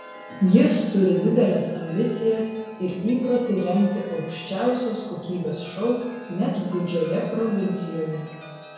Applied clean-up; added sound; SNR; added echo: none; Chime; 19 dB; reverberation time 0.9 s.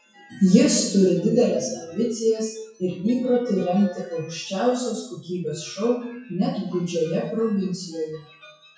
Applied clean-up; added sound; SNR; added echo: classical method WPE with log-MMSE.